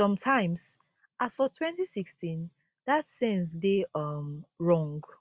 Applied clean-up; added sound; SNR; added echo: none; none; none; none.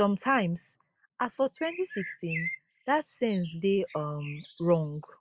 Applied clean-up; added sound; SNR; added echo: neural mask model Resemble Enhance denoiser.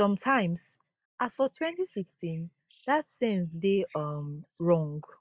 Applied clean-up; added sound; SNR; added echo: neural mask model DeepFilterNet 3.